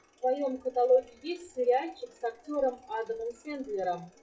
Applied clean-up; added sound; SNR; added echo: classical method WPE with log-MMSE.